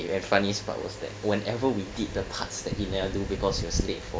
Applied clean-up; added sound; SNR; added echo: none; Bowed string instrument; 19 dB; none.